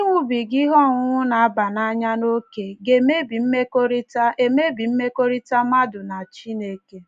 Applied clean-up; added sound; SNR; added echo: none; none; none; none.